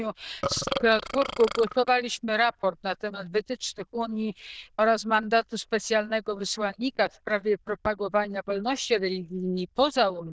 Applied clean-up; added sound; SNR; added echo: neural diffusion model UNIVERSE++.